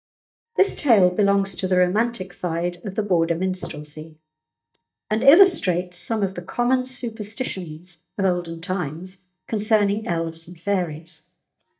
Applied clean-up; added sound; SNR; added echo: neural mask model DeepFilterNet 3.